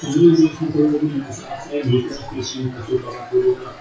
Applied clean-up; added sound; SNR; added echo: classical method WPE with log-MMSE.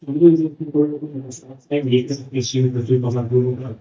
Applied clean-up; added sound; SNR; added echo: neural mask model DeepFilterNet 3.